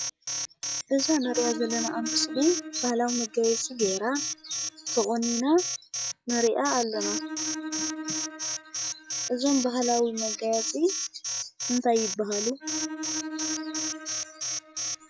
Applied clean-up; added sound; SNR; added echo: classical method log-MMSE.